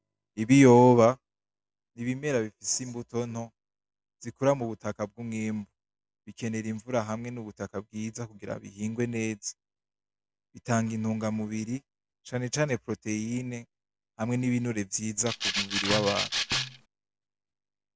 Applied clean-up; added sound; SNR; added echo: none; Rattle (instrument); 2 dB; none.